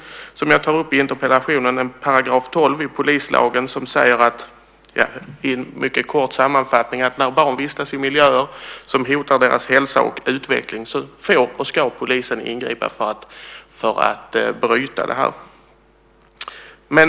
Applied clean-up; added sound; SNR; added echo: none; none; none; none.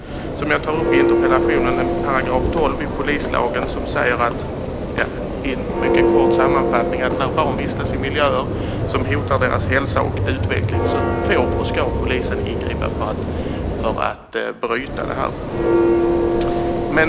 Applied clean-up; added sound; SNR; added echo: none; Church bell; -3 dB; none.